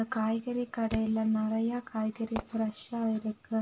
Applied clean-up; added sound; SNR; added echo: none; Fireworks; 15 dB; none.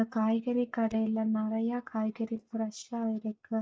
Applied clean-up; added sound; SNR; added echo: neural mask model DeepFilterNet 3.